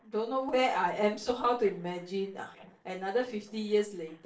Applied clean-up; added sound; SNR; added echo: neural separator model SepFormer DNS4.